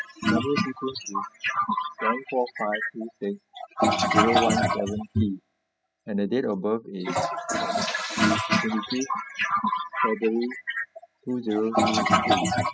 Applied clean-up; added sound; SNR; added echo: classical method spectral subtraction.